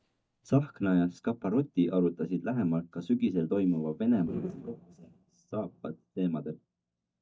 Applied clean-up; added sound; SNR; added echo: neural mask model DeepFilterNet 3.